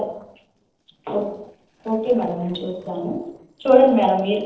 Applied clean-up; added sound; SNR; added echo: neural separator model SepFormer DNS4.